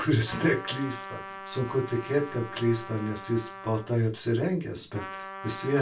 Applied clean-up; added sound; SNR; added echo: none; Trumpet; 13 dB; reverberation time 0.2 s.